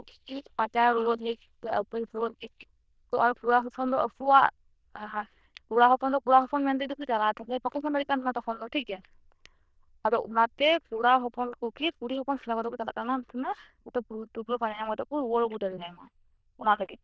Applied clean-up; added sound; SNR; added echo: neural diffusion model UNIVERSE++.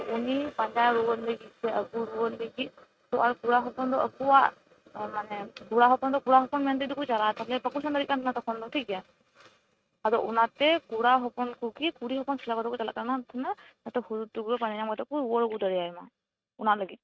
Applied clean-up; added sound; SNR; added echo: neural mask model RNNoise.